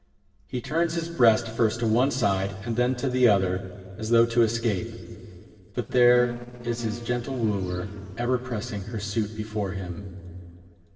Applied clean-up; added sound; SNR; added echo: neural separator model SepFormer DNS4.